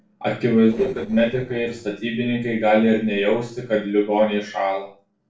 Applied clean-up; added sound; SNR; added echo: neural separator model SepFormer DNS4.